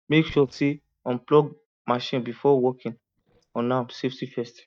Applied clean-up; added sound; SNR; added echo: neural mask model DeepFilterNet 3.